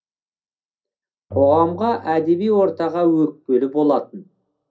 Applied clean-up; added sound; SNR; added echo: none; Bowed string instrument; 19 dB; reverberation time 0.3 s.